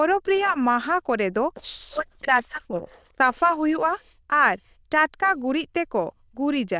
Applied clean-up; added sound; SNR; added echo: neural diffusion model UNIVERSE++.